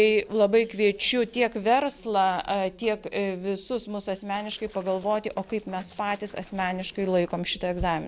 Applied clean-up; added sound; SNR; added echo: neural separator model SepFormer DNS4.